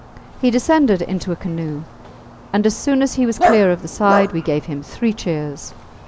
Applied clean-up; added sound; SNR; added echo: none; Dog; 7 dB; none.